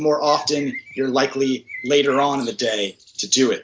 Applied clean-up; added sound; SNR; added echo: none; Bird; 19 dB; none.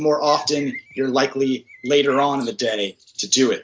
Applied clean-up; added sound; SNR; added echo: neural mask model RNNoise.